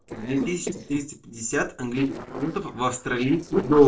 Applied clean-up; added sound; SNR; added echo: neural separator model SepFormer DNS4.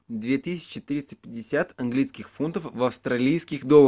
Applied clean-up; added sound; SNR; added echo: none; none; none; none.